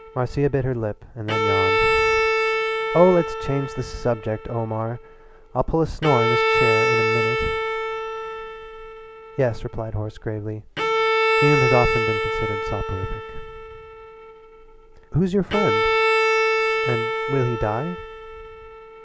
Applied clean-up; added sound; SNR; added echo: none; Bowed string instrument; -2 dB; none.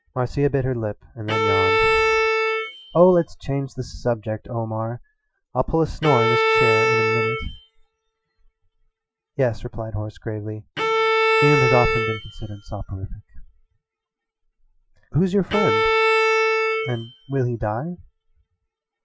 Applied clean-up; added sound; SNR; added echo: classical method Wiener filter.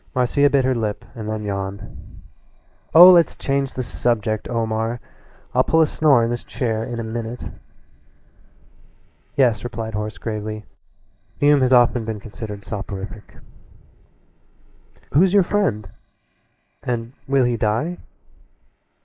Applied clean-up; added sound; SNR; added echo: neural mask model Resemble Enhance denoiser.